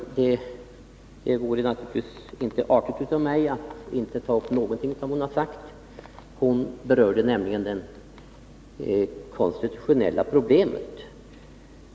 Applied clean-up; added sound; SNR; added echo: none; none; none; none.